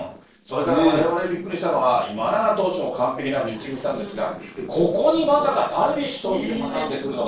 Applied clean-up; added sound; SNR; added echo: neural separator model SepFormer DNS4.